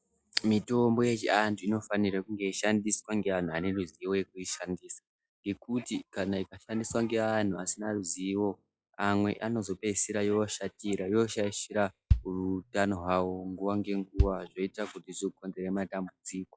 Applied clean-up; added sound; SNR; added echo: classical method log-MMSE.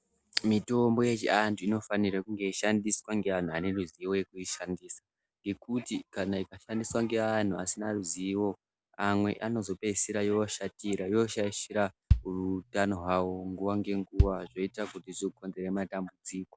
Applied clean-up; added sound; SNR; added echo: none; Bass drum; 2 dB; none.